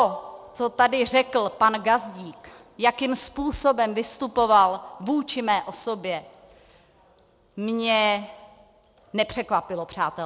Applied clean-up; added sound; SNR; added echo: none; none; none; none.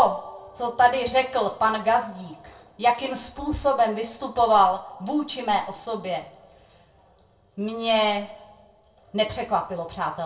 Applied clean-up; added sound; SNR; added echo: none; none; none; reverberation time 0.3 s.